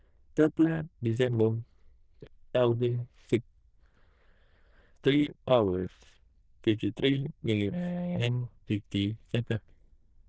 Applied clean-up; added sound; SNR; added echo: neural diffusion model UNIVERSE++.